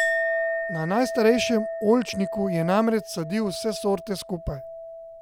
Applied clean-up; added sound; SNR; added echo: none; Chink, clink; 5 dB; none.